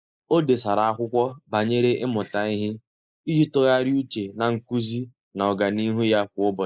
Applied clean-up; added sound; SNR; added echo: neural mask model Resemble Enhance denoiser.